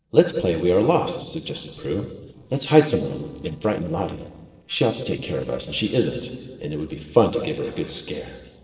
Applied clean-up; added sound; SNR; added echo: neural separator model SepFormer DNS4.